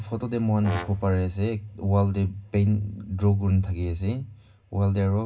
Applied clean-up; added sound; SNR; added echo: none; Brass instrument; 16 dB; reverberation time 0.2 s.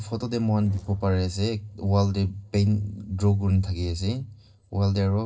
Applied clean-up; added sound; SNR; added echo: neural separator model SepFormer DNS4.